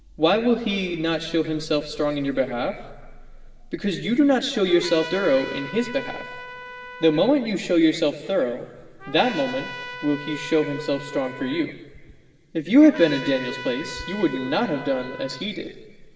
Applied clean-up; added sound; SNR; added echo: none; Trumpet; 14 dB; reverberation time 2.4 s.